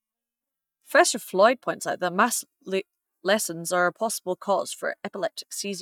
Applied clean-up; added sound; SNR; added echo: neural mask model DeepFilterNet 3.